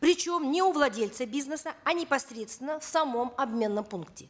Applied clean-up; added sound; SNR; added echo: none; none; none; none.